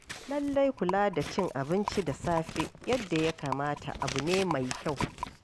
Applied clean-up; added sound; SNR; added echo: none; Rattle + Scissors; 8 dB; none.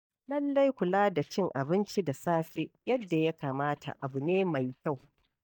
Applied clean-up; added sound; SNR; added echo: neural mask model DeepFilterNet 3.